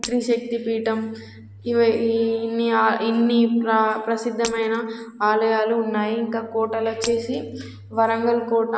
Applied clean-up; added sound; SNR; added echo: none; Shatter; 18 dB; none.